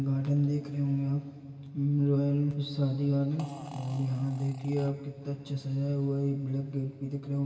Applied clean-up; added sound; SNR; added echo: none; Fart; 20 dB; reverberation time 2.6 s.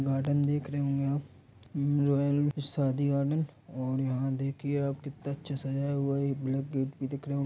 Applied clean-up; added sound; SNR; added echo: none; none; none; none.